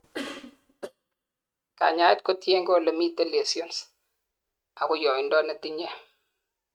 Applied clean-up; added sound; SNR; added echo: neural mask model RNNoise.